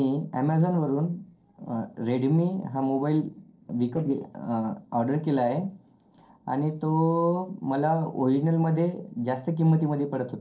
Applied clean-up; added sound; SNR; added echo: neural separator model SepFormer DNS4.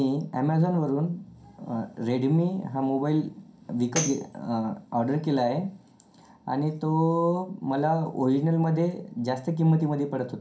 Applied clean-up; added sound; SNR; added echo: none; Tambourine; 10 dB; reverberation time 0.3 s.